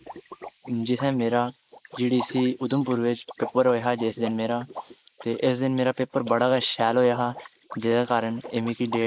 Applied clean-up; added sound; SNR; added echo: neural mask model Resemble Enhance denoiser.